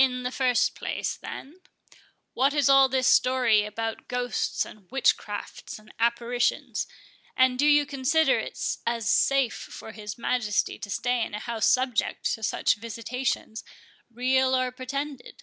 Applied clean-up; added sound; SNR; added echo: none; none; none; none.